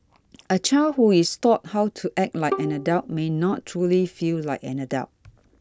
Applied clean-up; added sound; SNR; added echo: none; Bowed string instrument; 11 dB; none.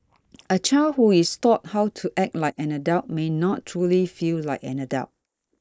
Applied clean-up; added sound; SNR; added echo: neural mask model Resemble Enhance denoiser.